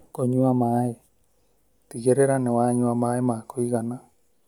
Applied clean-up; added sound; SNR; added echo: none; none; none; none.